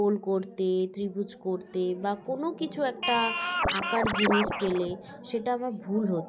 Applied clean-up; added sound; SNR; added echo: none; Scratching (performance technique); 0 dB; none.